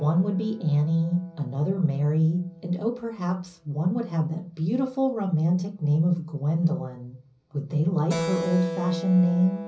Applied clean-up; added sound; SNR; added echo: none; Keyboard (musical); 14 dB; reverberation time 0.5 s.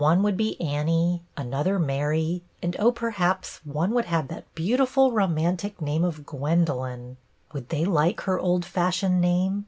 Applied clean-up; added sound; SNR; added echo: none; none; none; none.